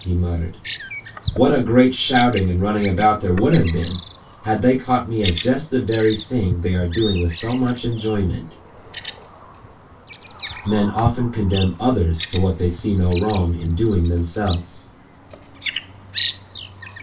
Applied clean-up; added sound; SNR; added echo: none; Bird vocalization, bird call, bird song; 6 dB; reverberation time 0.1 s.